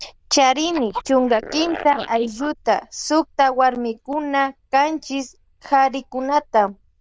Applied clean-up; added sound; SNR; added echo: neural diffusion model UNIVERSE++.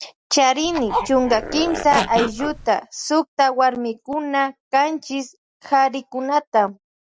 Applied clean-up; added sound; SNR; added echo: none; Zipper (clothing); 6 dB; none.